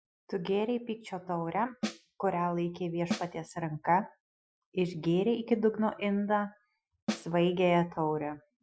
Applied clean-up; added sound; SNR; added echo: classical method Wiener filter.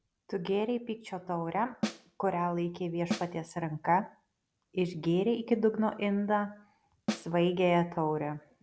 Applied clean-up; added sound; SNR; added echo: none; Snare drum; 5 dB; none.